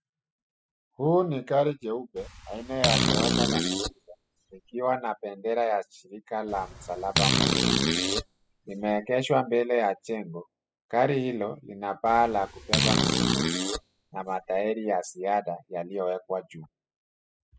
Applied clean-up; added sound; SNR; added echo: classical method spectral subtraction.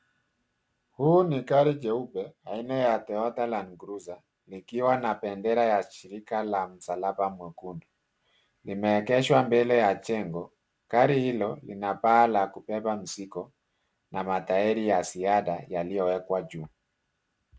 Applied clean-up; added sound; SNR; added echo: none; none; none; none.